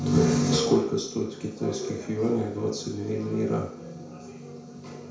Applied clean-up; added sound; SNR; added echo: none; none; none; reverberation time 0.5 s.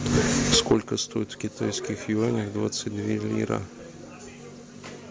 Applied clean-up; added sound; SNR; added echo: none; none; none; none.